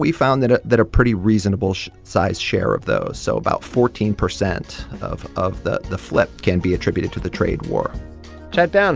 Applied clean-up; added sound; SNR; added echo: none; none; none; none.